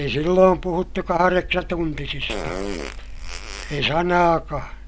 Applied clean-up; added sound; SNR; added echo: none; Fart + Mechanical fan; 11 dB; none.